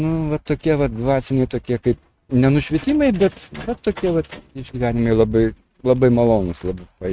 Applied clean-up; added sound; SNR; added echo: neural mask model RNNoise.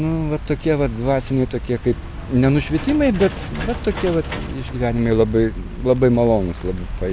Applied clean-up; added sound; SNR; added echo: none; Engine / Mechanisms; 11 dB; none.